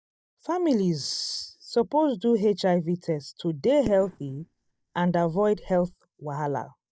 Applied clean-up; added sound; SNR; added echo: neural mask model DeepFilterNet 3.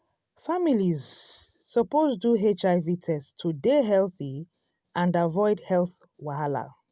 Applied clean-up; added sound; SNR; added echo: none; none; none; none.